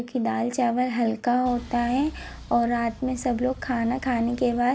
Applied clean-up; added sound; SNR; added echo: none; Engine; 16 dB; none.